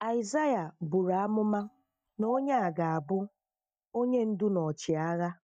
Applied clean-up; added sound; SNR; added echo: neural mask model DeepFilterNet 3.